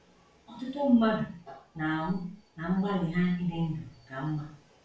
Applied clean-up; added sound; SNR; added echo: none; none; none; reverberation time 0.4 s.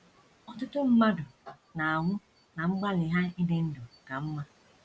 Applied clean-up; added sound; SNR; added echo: none; none; none; none.